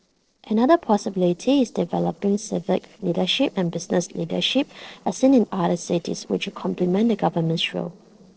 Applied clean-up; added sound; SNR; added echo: neural separator model SepFormer DNS4.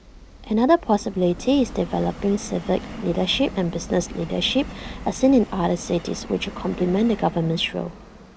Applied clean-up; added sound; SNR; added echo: none; Subway, metro, underground; 14 dB; none.